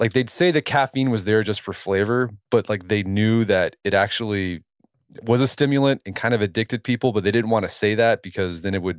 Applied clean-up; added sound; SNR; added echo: none; none; none; none.